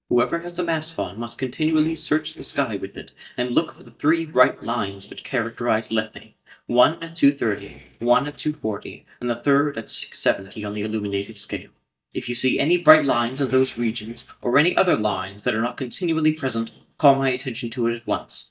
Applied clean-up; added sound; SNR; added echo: neural mask model DeepFilterNet 3.